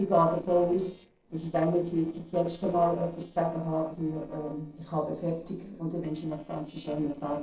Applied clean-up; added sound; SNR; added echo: neural separator model SepFormer DNS4.